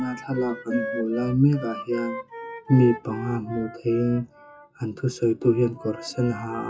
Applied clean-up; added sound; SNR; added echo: classical method WPE with log-MMSE.